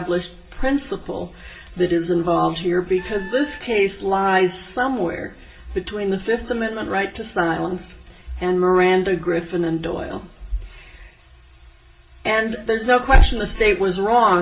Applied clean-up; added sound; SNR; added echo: none; Wind instrument, woodwind instrument; 19 dB; reverberation time 0.4 s.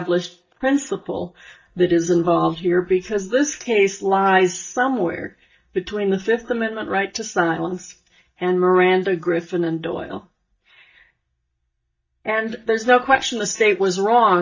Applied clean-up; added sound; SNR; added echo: neural mask model DeepFilterNet 3.